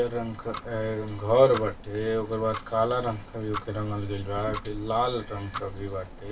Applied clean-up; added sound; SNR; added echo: none; Tick-tock; 13 dB; reverberation time 0.2 s.